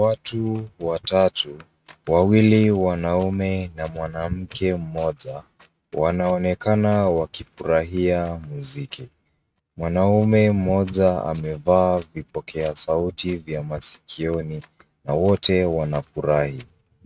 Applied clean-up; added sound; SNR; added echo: neural mask model RNNoise.